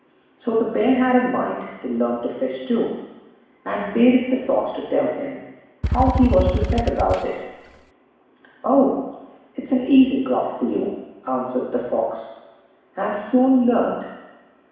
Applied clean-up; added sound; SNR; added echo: none; Motorcycle / Engine; 2 dB; reverberation time 1.1 s.